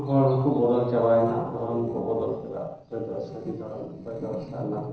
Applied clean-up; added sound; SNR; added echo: neural separator model SepFormer DNS4.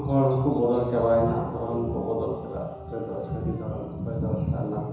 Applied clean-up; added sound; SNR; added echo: none; Dog; 17 dB; reverberation time 1.0 s.